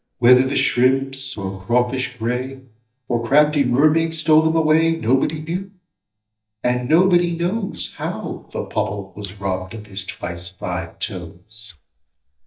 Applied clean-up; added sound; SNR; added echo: neural mask model DeepFilterNet 3.